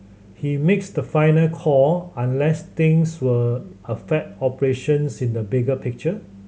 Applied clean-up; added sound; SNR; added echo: none; none; none; none.